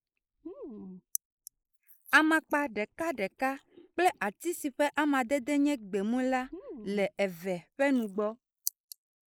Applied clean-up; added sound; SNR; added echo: neural mask model Resemble Enhance denoiser.